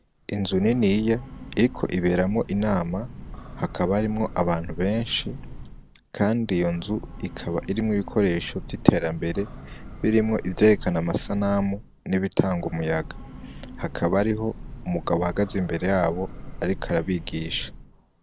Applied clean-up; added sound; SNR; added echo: none; Train / Breathing; 13 dB; none.